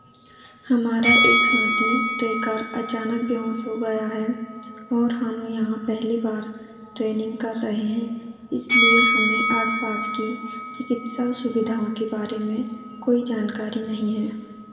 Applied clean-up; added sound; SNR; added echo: none; Bell; 1 dB; reverberation time 2.8 s.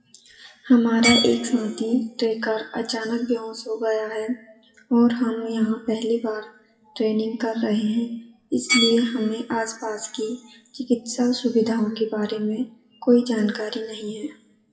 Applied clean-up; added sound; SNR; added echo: classical method WPE with log-MMSE.